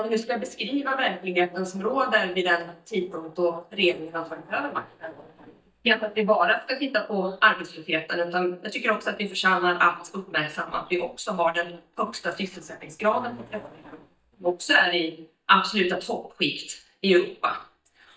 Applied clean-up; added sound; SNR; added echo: neural mask model DeepFilterNet 3.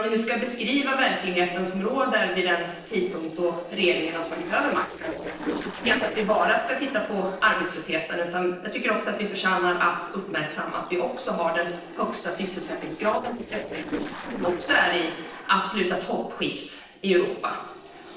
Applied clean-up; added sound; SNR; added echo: neural separator model SepFormer DNS4.